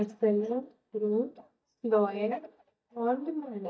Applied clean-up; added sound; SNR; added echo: neural mask model DeepFilterNet 3.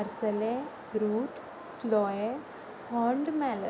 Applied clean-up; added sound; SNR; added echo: none; none; none; none.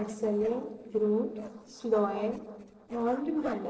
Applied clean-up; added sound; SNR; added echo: neural separator model SepFormer DNS4.